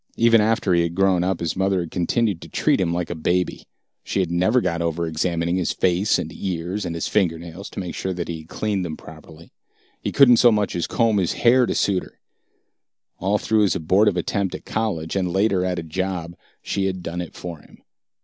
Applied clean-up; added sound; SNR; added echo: none; none; none; none.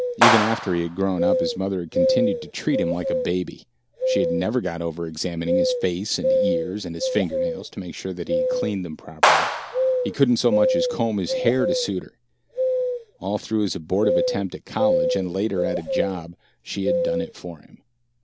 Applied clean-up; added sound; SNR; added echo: none; Clapping + Bird vocalization, bird call, bird song; -1 dB; none.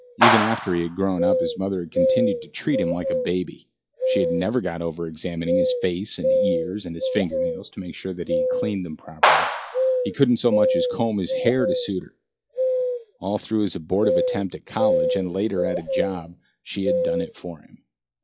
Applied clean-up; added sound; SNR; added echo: classical method log-MMSE.